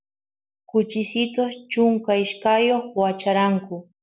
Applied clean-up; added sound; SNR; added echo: none; none; none; none.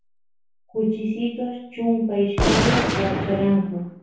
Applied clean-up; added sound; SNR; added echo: none; Gunshot, gunfire; 2 dB; reverberation time 0.6 s.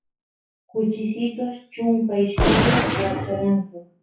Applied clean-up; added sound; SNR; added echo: classical method WPE with log-MMSE.